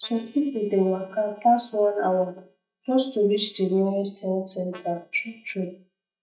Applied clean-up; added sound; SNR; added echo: neural mask model DeepFilterNet 3.